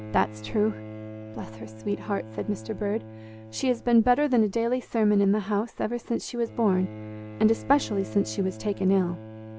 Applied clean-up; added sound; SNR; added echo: none; Bowed string instrument; 15 dB; none.